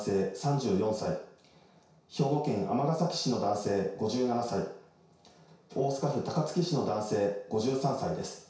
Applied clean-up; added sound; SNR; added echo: none; none; none; reverberation time 0.6 s.